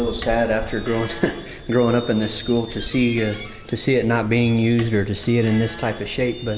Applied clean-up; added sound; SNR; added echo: none; Squeak; 17 dB; none.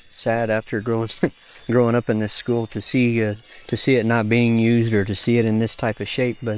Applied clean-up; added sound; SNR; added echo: neural separator model SepFormer WHAM!.